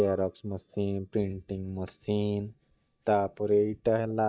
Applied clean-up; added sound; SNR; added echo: neural mask model DeepFilterNet 3.